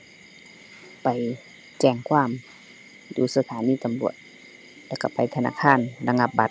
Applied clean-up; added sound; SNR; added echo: none; none; none; none.